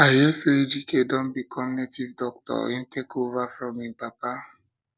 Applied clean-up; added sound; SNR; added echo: none; none; none; none.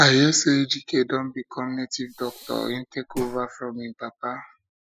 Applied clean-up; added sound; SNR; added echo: classical method spectral subtraction.